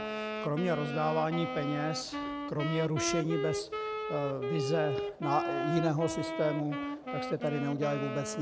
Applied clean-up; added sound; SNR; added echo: none; Wind instrument, woodwind instrument; 3 dB; none.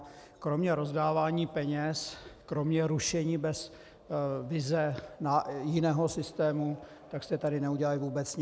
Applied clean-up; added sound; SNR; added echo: none; none; none; none.